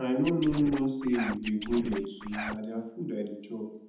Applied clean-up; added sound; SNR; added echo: none; Scratching (performance technique); 9 dB; reverberation time 0.8 s.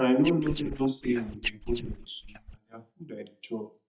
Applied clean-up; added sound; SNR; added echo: neural mask model DeepFilterNet 3.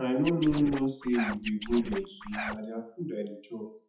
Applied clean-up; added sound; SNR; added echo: classical method WPE with log-MMSE.